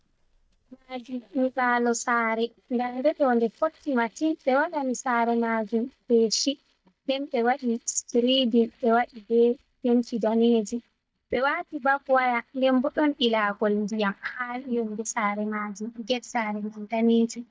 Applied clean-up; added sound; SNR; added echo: neural mask model DeepFilterNet 3.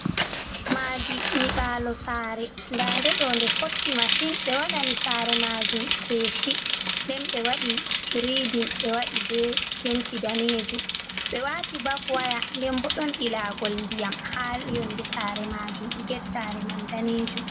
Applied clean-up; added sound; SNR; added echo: none; Bicycle; -3 dB; reverberation time 0.8 s.